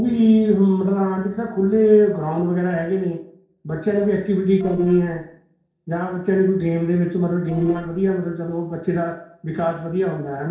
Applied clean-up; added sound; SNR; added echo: neural separator model SepFormer DNS4.